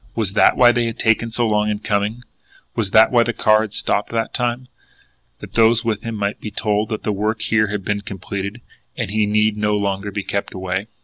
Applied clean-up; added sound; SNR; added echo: none; none; none; none.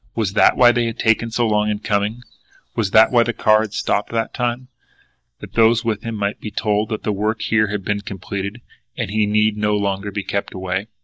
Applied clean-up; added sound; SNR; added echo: neural mask model DeepFilterNet 3.